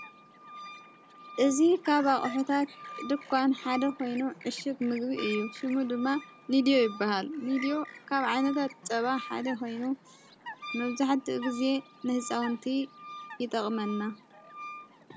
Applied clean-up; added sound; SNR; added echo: none; Chirp, tweet + Wind instrument, woodwind instrument; 15 dB; none.